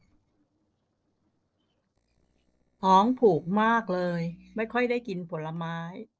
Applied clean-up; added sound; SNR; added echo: neural separator model SepFormer DNS4.